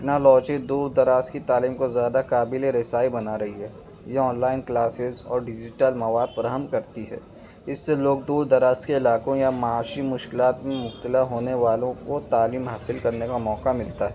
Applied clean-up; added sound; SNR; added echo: none; none; none; none.